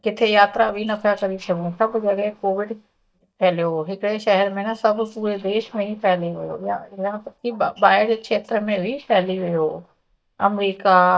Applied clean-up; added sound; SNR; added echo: neural mask model DeepFilterNet 3.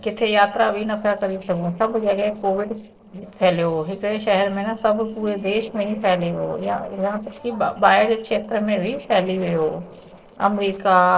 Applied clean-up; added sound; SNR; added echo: neural separator model SepFormer DNS4.